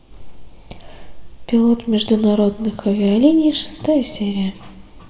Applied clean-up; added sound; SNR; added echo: none; none; none; reverberation time 2.7 s.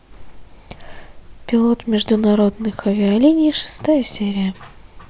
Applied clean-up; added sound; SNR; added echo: none; none; none; none.